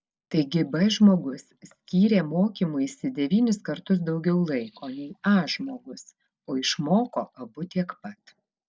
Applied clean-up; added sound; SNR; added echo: neural mask model DeepFilterNet 3.